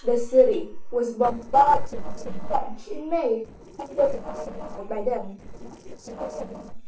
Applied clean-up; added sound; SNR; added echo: neural separator model SepFormer DNS4.